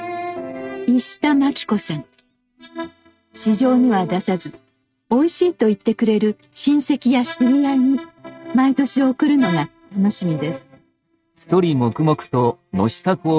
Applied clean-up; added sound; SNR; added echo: neural mask model RNNoise.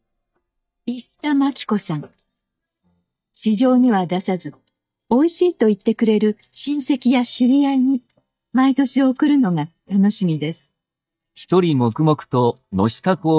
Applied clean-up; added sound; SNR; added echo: neural mask model DeepFilterNet 3.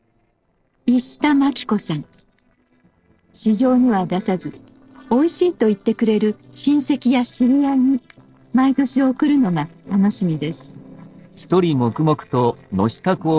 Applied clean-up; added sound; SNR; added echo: neural separator model SepFormer DNS4.